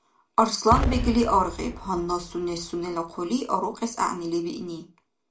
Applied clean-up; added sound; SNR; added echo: none; Explosion; 7 dB; reverberation time 0.2 s.